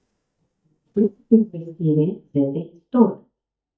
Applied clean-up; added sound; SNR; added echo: neural mask model DeepFilterNet 3.